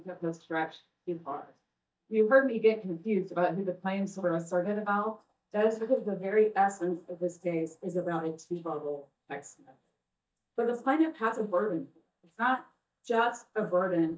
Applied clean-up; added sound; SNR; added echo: neural mask model DeepFilterNet 3.